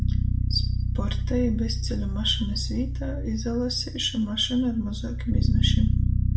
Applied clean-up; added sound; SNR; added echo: none; Bass guitar; -4 dB; reverberation time 0.4 s.